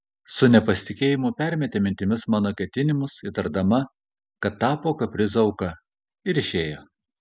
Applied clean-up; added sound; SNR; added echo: none; none; none; none.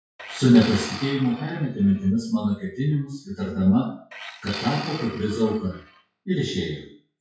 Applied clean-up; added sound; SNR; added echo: classical method WPE with log-MMSE.